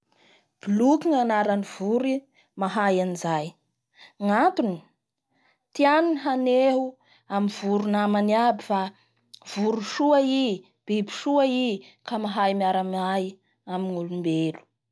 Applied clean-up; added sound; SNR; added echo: none; none; none; none.